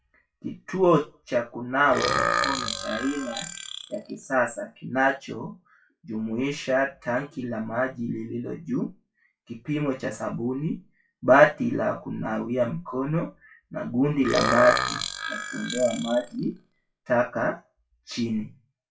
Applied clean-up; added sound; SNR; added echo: classical method WPE with log-MMSE.